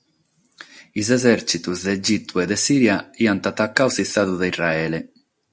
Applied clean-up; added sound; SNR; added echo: none; none; none; none.